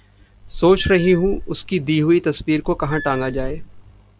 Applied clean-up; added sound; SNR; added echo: none; Squeak / Screech; 10 dB; none.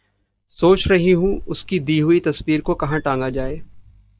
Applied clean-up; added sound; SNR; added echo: neural mask model DeepFilterNet 3.